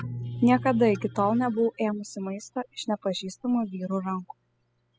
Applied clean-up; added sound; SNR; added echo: classical method spectral subtraction.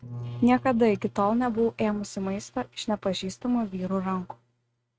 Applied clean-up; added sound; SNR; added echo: neural mask model RNNoise.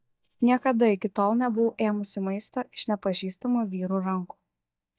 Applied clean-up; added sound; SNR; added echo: neural mask model DeepFilterNet 3.